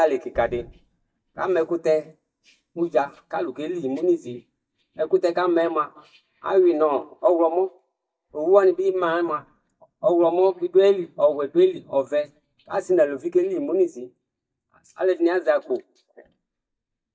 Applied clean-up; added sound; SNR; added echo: neural mask model DeepFilterNet 3.